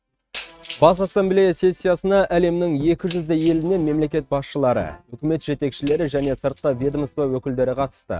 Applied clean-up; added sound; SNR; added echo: neural mask model RNNoise.